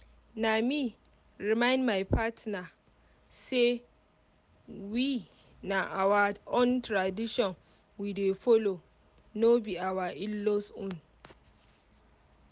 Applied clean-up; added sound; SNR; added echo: none; none; none; none.